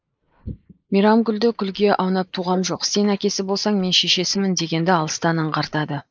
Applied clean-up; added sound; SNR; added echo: neural mask model Resemble Enhance denoiser.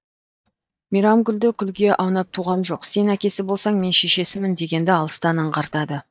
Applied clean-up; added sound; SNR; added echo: neural mask model DeepFilterNet 3.